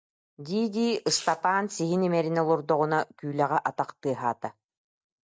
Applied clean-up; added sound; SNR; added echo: neural separator model SepFormer DNS4.